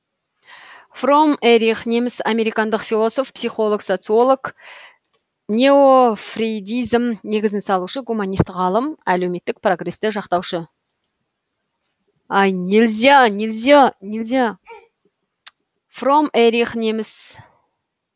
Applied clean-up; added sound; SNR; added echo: none; none; none; none.